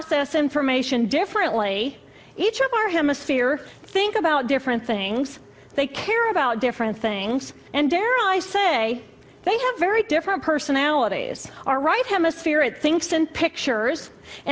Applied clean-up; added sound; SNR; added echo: none; none; none; none.